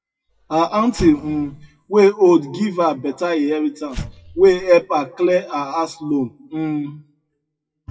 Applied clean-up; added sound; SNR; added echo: classical method WPE with log-MMSE.